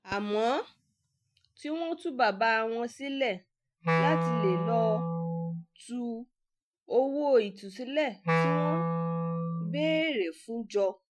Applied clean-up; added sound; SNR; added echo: classical method Wiener filter.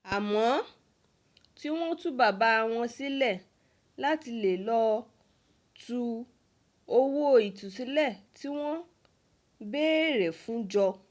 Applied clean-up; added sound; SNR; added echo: none; none; none; none.